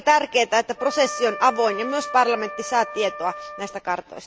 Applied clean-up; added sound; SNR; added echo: none; Wind instrument, woodwind instrument; 11 dB; none.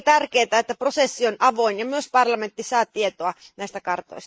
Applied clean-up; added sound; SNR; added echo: neural mask model Resemble Enhance denoiser.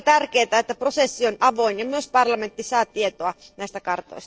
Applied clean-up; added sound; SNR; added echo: neural separator model SepFormer DNS4.